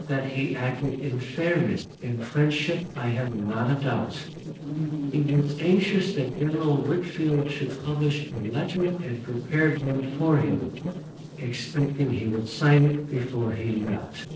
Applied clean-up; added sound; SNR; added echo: neural separator model SepFormer DNS4.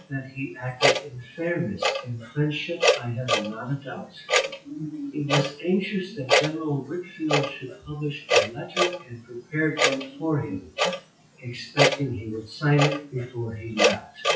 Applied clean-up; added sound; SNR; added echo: classical method WPE with log-MMSE.